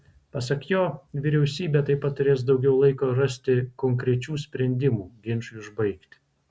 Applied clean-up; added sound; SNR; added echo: none; none; none; none.